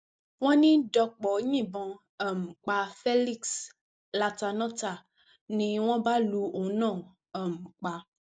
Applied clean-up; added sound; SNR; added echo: none; none; none; none.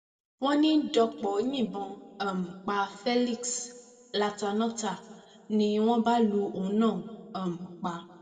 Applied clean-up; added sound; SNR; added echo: none; none; none; reverberation time 1.4 s.